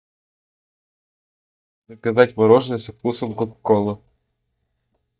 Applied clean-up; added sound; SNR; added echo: neural mask model DeepFilterNet 3.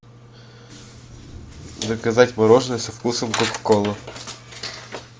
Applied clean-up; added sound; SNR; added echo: none; none; none; none.